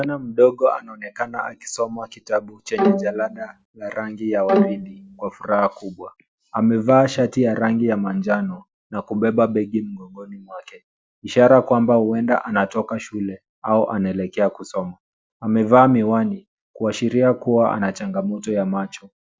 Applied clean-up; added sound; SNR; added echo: none; Bowed string instrument; 1 dB; none.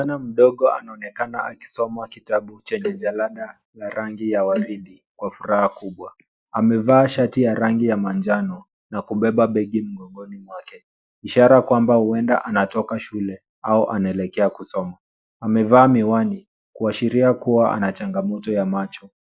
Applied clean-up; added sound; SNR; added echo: neural mask model Resemble Enhance denoiser.